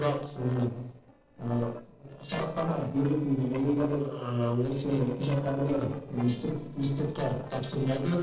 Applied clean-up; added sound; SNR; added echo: neural separator model SepFormer DNS4.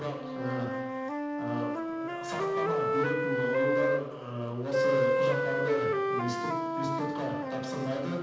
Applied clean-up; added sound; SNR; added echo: none; Wind instrument, woodwind instrument; -4 dB; reverberation time 1.1 s.